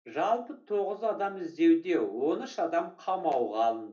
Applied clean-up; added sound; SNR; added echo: none; none; none; reverberation time 0.3 s.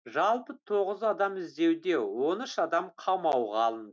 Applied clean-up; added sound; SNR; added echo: none; none; none; none.